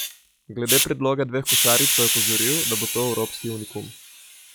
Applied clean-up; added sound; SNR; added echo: classical method log-MMSE.